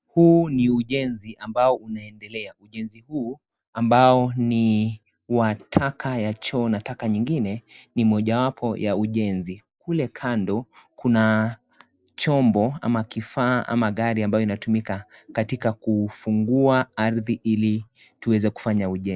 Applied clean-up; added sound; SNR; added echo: none; none; none; none.